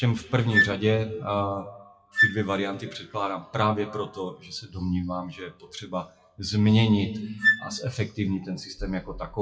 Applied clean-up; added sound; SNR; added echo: classical method WPE with log-MMSE.